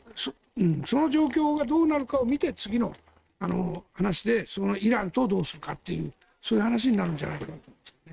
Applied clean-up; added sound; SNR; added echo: neural mask model RNNoise.